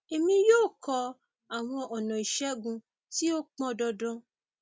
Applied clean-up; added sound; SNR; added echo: none; none; none; none.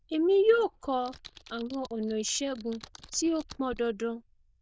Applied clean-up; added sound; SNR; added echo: neural diffusion model UNIVERSE++.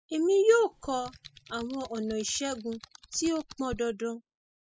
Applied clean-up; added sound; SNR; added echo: classical method spectral subtraction.